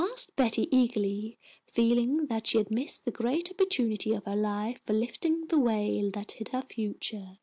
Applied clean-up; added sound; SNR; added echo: none; none; none; none.